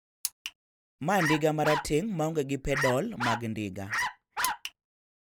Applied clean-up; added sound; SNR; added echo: none; Bark; 3 dB; none.